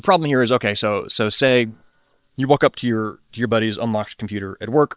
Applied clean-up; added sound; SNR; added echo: neural separator model SepFormer WHAM!.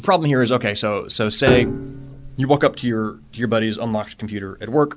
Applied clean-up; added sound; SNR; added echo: none; Piano; 6 dB; none.